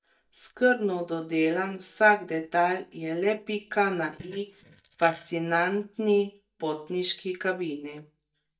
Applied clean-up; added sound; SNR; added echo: neural mask model DeepFilterNet 3.